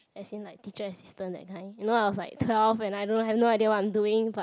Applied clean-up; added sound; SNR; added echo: none; none; none; none.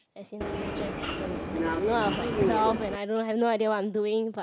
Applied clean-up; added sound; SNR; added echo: none; Subway, metro, underground; 1 dB; none.